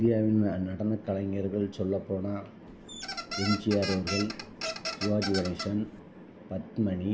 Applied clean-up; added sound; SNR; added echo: none; Squeak; 7 dB; reverberation time 1.6 s.